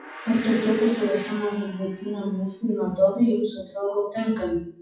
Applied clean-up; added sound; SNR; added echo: classical method WPE with log-MMSE.